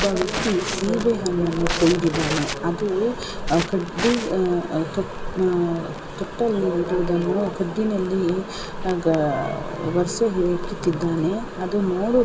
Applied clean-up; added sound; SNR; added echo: none; Crackle; 10 dB; none.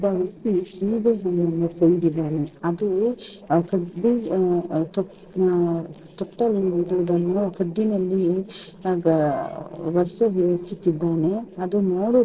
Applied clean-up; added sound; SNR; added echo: neural separator model SepFormer DNS4.